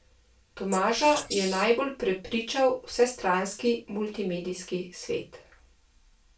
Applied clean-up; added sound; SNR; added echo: none; Wild animals; 10 dB; reverberation time 0.2 s.